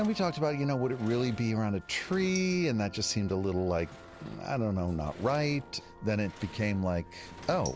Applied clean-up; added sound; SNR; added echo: none; Sliding door; 20 dB; none.